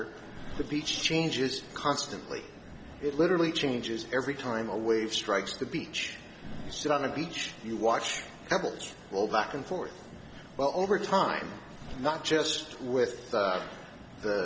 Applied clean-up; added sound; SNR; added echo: none; none; none; none.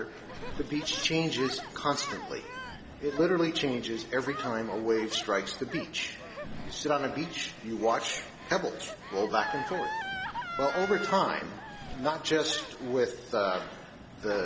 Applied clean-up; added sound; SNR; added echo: none; Gasp; 11 dB; none.